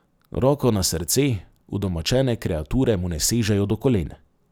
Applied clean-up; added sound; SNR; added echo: none; none; none; none.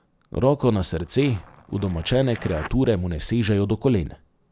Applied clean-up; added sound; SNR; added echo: none; Zipper (clothing); 19 dB; none.